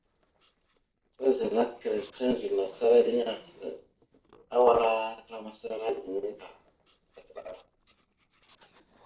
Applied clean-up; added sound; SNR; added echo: neural separator model SepFormer DNS4.